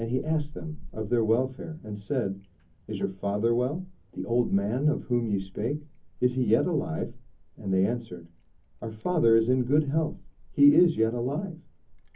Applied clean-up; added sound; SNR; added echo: none; Wind; 16 dB; reverberation time 0.3 s.